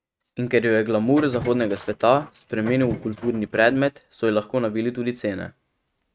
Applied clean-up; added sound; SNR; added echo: neural mask model RNNoise.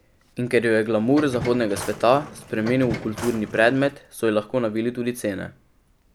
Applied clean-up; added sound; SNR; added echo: none; Subway, metro, underground + Drawer open or close; 13 dB; none.